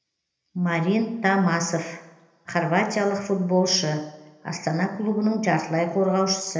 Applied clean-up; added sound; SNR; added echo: none; none; none; reverberation time 0.8 s.